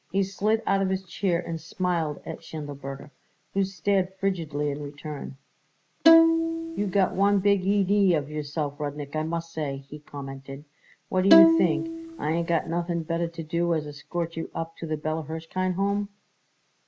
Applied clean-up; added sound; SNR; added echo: none; Bowed string instrument; -5 dB; none.